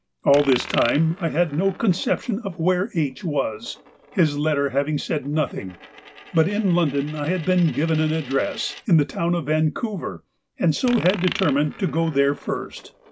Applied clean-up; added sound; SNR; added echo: none; Coin (dropping); 17 dB; none.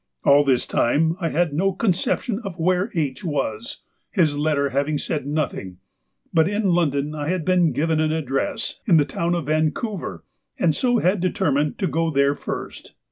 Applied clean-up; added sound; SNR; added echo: none; none; none; none.